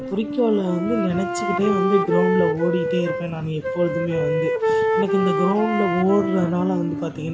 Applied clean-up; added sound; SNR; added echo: none; Wind instrument, woodwind instrument; 1 dB; none.